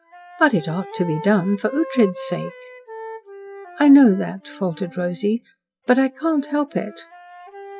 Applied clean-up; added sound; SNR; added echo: classical method log-MMSE.